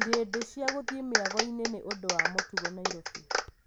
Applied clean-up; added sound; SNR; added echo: none; Clapping; -3 dB; none.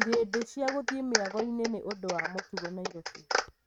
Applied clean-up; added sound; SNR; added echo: neural mask model RNNoise.